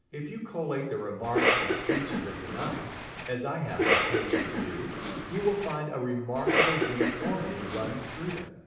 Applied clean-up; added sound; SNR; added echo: none; Cough; -4 dB; reverberation time 0.9 s.